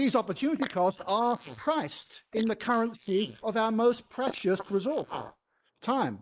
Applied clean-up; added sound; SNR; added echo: neural mask model Resemble Enhance denoiser.